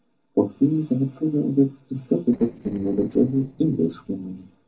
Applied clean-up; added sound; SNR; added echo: neural separator model SepFormer DNS4.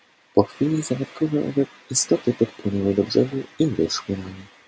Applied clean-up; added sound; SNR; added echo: none; none; none; none.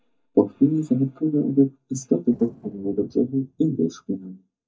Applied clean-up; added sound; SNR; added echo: neural mask model DeepFilterNet 3.